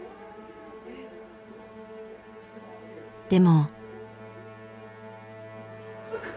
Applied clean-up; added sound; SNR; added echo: none; Musical instrument; 14 dB; none.